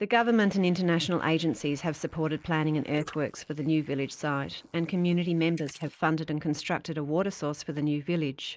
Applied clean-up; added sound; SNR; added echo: neural mask model Resemble Enhance denoiser.